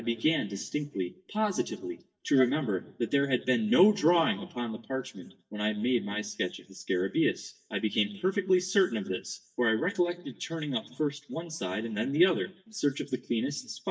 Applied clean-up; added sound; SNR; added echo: neural mask model DeepFilterNet 3.